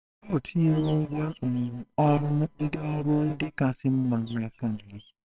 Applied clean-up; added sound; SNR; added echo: neural separator model SepFormer WHAMR!.